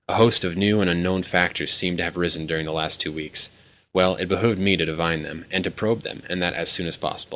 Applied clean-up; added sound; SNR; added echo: none; none; none; none.